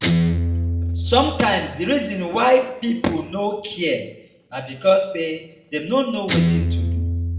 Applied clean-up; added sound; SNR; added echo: none; Guitar; 2 dB; reverberation time 0.6 s.